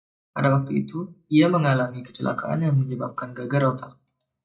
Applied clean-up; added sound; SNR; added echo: neural mask model DeepFilterNet 3.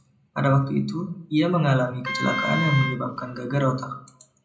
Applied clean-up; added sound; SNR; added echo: none; Wind instrument, woodwind instrument; 7 dB; reverberation time 0.4 s.